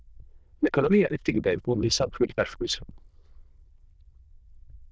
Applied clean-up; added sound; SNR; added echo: neural diffusion model UNIVERSE++.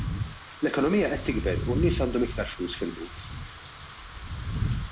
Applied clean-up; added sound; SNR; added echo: none; Wind / Rain; 3 dB; none.